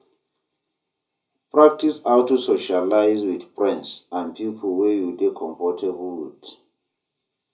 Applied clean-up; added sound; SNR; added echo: none; none; none; reverberation time 0.4 s.